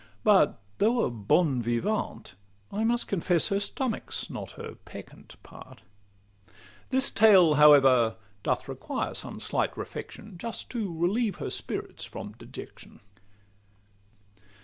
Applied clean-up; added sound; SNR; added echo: none; none; none; none.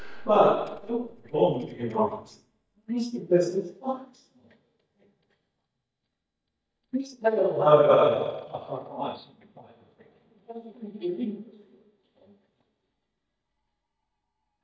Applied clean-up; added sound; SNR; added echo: neural mask model DeepFilterNet 3.